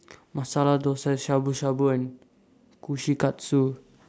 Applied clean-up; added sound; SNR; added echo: none; none; none; none.